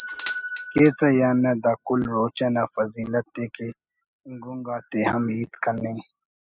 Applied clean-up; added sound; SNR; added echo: classical method spectral subtraction.